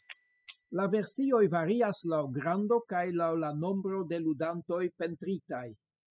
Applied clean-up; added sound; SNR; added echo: classical method spectral subtraction.